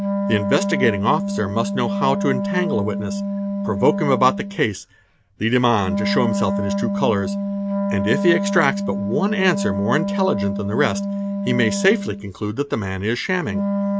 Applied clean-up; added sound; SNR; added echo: none; Wind instrument, woodwind instrument; 2 dB; none.